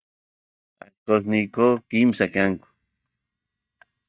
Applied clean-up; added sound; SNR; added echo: neural mask model DeepFilterNet 3.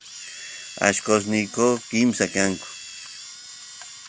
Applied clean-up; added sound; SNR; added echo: none; Camera; 14 dB; none.